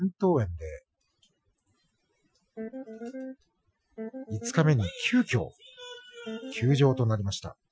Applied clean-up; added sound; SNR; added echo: classical method Wiener filter.